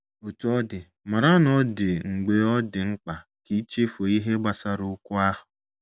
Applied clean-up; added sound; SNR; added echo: none; none; none; none.